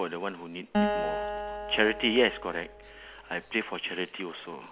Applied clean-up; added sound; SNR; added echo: none; Acoustic guitar; 3 dB; none.